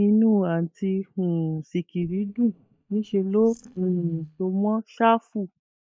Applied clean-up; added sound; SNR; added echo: neural mask model DeepFilterNet 3.